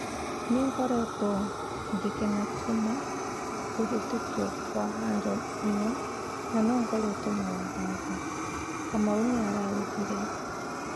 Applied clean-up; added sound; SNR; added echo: none; Fire; 3 dB; none.